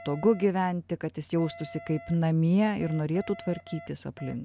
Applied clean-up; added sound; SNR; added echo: none; Alarm; 20 dB; none.